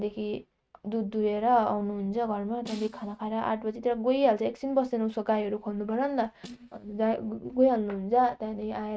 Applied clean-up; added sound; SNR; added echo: neural mask model RNNoise.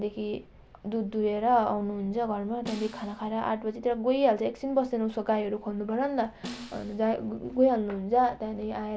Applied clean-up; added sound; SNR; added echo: none; Snare drum; 16 dB; none.